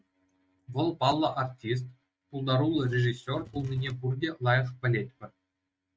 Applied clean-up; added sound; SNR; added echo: neural mask model RNNoise.